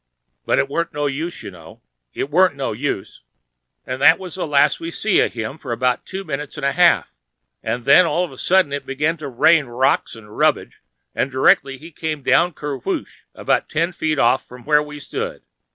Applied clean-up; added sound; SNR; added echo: none; none; none; none.